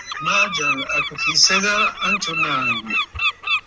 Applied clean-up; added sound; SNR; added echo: none; Bird; -1 dB; none.